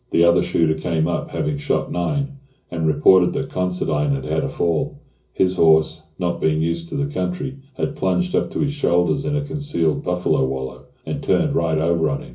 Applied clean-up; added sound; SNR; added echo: none; none; none; reverberation time 0.5 s.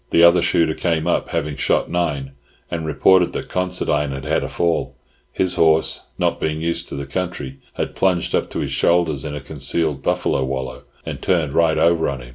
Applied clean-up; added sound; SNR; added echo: none; none; none; none.